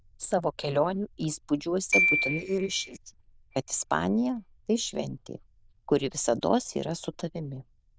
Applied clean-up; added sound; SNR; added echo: neural diffusion model UNIVERSE++.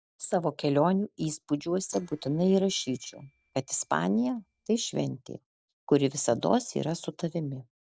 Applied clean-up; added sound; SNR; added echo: neural separator model SepFormer DNS4.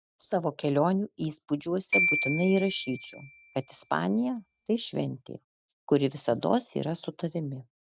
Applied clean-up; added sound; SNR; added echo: neural mask model RNNoise.